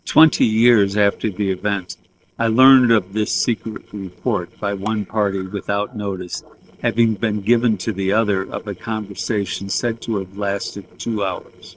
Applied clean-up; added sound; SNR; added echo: neural separator model SepFormer DNS4.